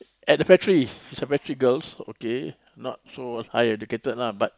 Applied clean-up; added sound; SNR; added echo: none; none; none; none.